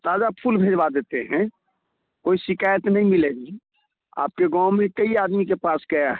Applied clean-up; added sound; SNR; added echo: none; none; none; none.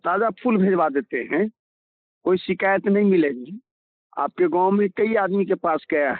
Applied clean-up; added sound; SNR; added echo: neural mask model Resemble Enhance denoiser.